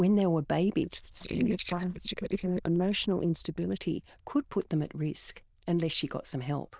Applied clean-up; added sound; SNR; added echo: neural diffusion model UNIVERSE++.